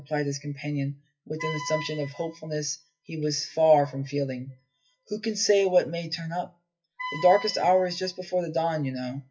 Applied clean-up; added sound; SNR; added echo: classical method WPE with log-MMSE.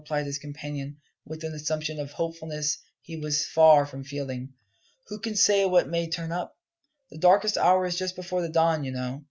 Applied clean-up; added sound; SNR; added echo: none; none; none; none.